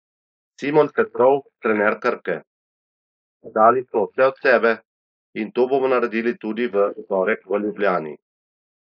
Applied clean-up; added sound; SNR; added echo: neural mask model Resemble Enhance denoiser.